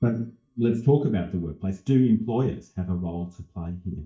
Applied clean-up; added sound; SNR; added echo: neural mask model DeepFilterNet 3.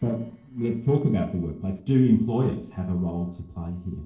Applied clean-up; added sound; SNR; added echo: neural separator model SepFormer DNS4.